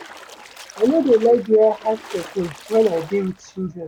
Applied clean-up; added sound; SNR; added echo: none; Splash, splatter; 19 dB; none.